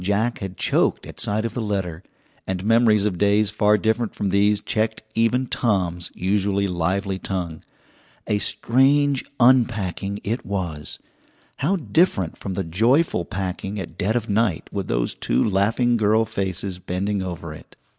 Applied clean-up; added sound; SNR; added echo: none; none; none; none.